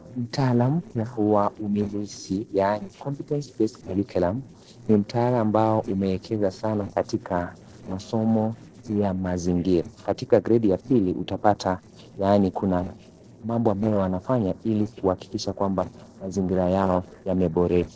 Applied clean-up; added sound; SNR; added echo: neural separator model SepFormer DNS4.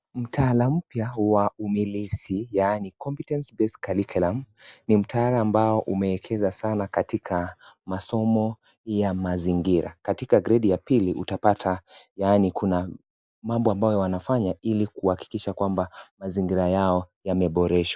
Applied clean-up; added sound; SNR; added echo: none; none; none; none.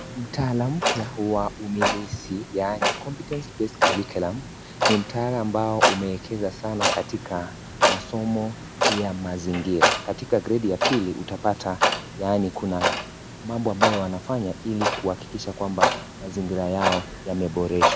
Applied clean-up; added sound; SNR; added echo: none; Clock; 0 dB; none.